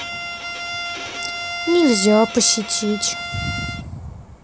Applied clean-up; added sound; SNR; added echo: none; Bowed string instrument; 8 dB; none.